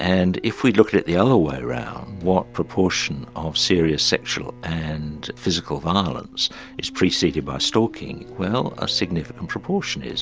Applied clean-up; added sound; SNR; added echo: none; Squeak + Bowed string instrument; 20 dB; none.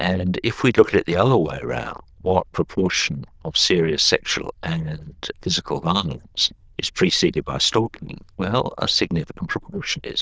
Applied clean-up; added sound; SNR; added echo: neural diffusion model UNIVERSE++.